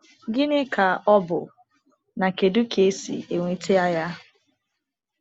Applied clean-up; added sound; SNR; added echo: none; none; none; none.